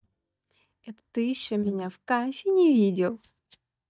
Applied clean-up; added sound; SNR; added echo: neural mask model DeepFilterNet 3.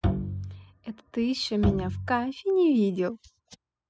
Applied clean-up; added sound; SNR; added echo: classical method spectral subtraction.